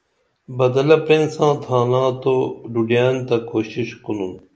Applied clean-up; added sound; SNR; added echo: none; none; none; none.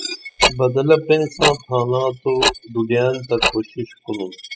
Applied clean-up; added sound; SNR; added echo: classical method spectral subtraction.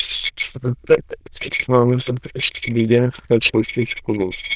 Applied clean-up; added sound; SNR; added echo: neural diffusion model UNIVERSE++.